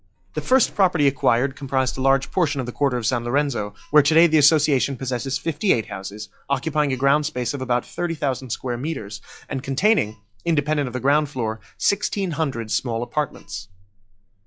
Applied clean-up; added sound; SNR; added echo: classical method log-MMSE.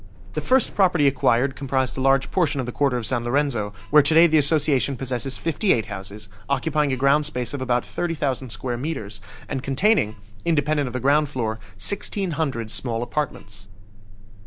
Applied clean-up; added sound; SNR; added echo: none; Alarm; 10 dB; none.